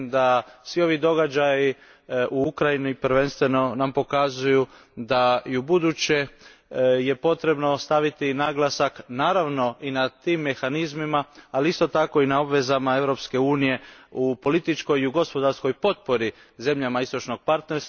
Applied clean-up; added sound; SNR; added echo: none; none; none; none.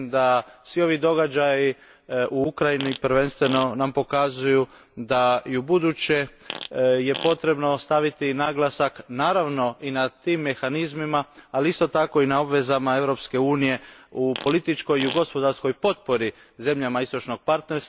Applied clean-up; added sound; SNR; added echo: none; Fart; 13 dB; none.